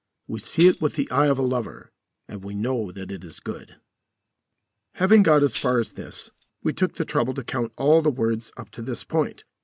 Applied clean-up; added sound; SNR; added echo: none; Tambourine; 17 dB; none.